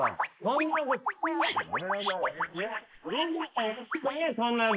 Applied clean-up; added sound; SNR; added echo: neural mask model Resemble Enhance denoiser.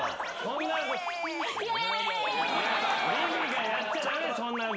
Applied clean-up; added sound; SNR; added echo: none; none; none; none.